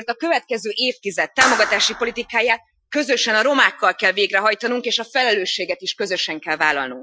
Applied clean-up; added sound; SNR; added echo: classical method Wiener filter.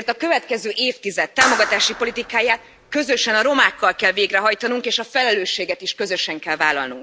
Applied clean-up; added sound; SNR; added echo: none; Clapping; 9 dB; none.